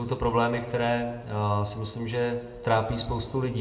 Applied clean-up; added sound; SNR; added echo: none; none; none; reverberation time 0.8 s.